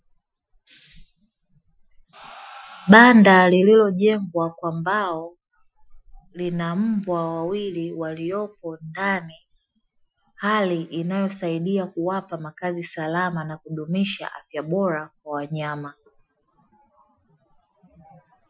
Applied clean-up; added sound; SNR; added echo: classical method Wiener filter.